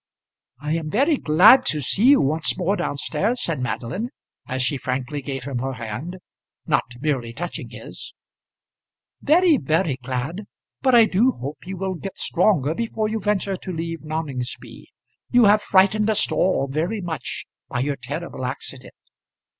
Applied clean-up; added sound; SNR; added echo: none; none; none; none.